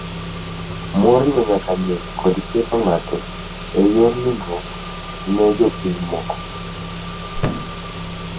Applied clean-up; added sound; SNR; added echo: none; Thump, thud + Engine / Car; 8 dB; none.